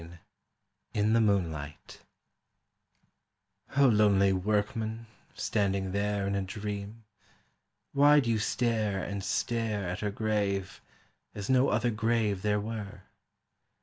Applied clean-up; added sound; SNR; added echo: none; none; none; none.